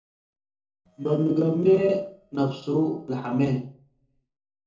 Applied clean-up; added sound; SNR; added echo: neural separator model SepFormer DNS4.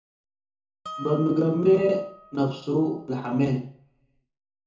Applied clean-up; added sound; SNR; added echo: none; Harp; 17 dB; reverberation time 0.6 s.